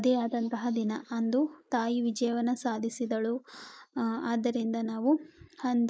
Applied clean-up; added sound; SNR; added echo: neural mask model Resemble Enhance denoiser.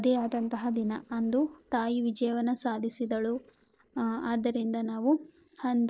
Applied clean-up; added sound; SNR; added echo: neural separator model SepFormer DNS4.